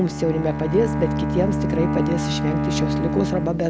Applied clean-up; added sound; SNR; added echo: none; Bowed string instrument; 0 dB; none.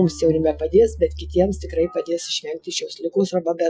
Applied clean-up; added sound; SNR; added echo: classical method Wiener filter.